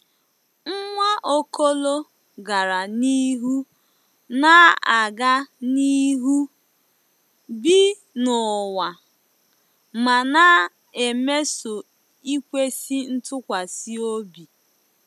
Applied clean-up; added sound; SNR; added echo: none; none; none; none.